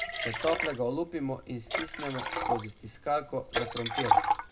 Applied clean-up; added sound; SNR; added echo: none; Liquid; -2 dB; reverberation time 0.2 s.